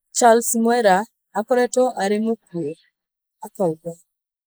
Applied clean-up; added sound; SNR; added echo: neural mask model Resemble Enhance denoiser.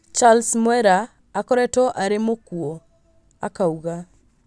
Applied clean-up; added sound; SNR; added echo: none; none; none; none.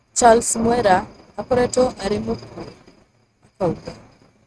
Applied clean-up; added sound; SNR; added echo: neural mask model RNNoise.